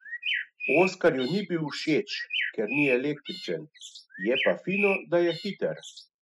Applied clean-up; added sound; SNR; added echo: classical method spectral subtraction.